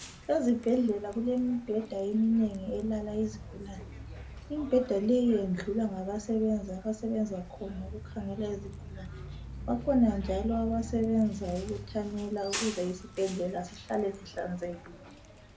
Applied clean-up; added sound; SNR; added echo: none; Bus; 12 dB; reverberation time 0.3 s.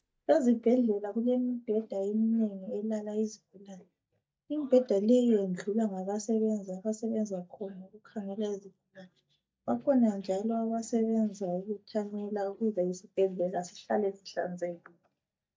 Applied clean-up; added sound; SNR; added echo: neural mask model DeepFilterNet 3.